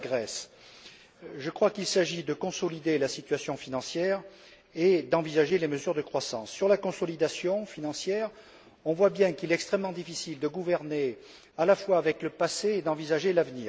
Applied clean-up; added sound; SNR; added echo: none; none; none; none.